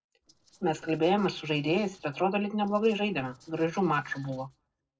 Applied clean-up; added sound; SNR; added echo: neural separator model SepFormer DNS4.